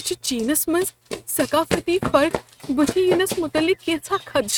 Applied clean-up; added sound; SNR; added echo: neural mask model RNNoise.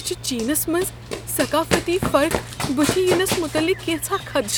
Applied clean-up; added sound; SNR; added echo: none; Run; 5 dB; none.